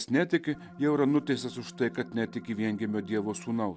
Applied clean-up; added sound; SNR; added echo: none; Organ; 18 dB; none.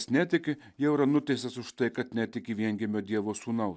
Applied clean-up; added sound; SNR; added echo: none; none; none; none.